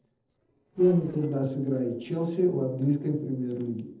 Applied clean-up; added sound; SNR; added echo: neural separator model SepFormer DNS4.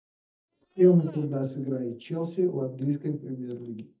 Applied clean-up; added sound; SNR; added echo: neural mask model DeepFilterNet 3.